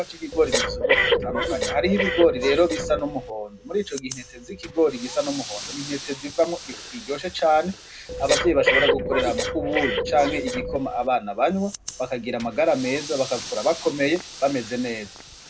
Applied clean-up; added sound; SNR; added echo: none; Breathing; 4 dB; reverberation time 0.2 s.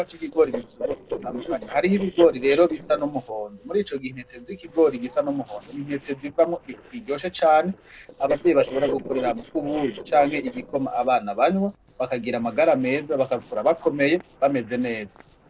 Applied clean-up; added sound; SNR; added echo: neural separator model SepFormer DNS4.